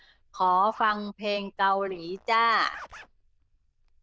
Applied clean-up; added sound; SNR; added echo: neural diffusion model UNIVERSE++.